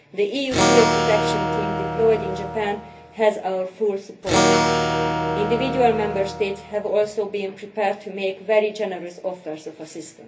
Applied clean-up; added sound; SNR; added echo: none; Acoustic guitar / Strum; -1 dB; reverberation time 0.3 s.